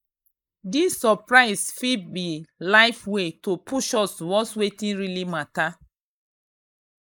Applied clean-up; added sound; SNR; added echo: neural mask model Resemble Enhance denoiser.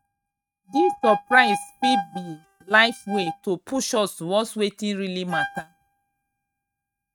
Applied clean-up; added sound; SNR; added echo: neural mask model RNNoise.